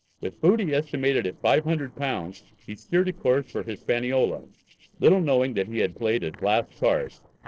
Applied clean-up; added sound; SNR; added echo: neural separator model SepFormer DNS4.